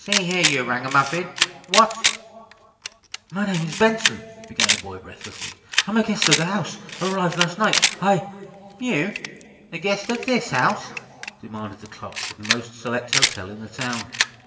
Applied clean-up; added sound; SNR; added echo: none; Camera; 2 dB; reverberation time 1.7 s.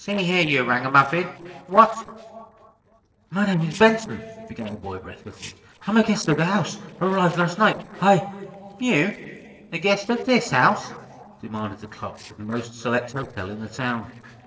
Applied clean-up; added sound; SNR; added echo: neural separator model SepFormer DNS4.